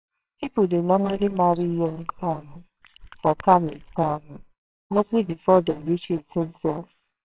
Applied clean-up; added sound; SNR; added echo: neural separator model SepFormer WHAMR!.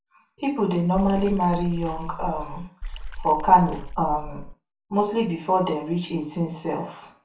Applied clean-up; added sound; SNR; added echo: none; Water / Splash, splatter; 9 dB; reverberation time 0.3 s.